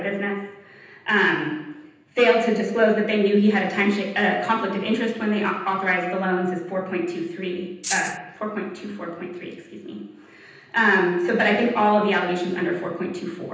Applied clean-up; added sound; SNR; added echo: none; Rattle (instrument); 6 dB; reverberation time 0.9 s.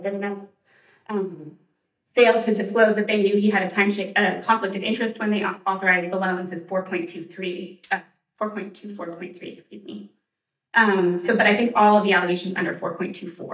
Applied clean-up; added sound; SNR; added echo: neural mask model DeepFilterNet 3.